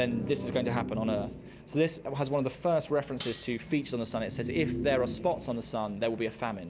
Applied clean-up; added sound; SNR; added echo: none; Cutlery, silverware; 8 dB; none.